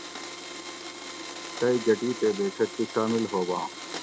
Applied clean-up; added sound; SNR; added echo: none; Domestic sounds, home sounds; 10 dB; none.